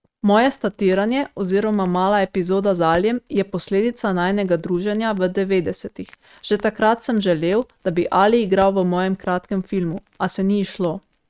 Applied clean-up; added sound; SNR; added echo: neural mask model RNNoise.